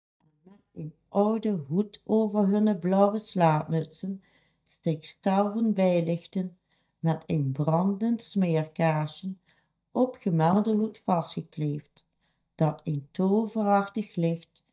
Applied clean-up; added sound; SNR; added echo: neural mask model DeepFilterNet 3.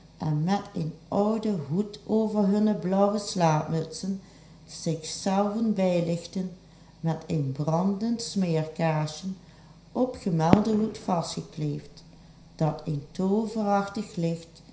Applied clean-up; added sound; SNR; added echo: none; Fireworks; 6 dB; reverberation time 0.5 s.